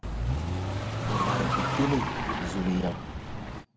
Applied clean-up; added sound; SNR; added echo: none; Car; -3 dB; none.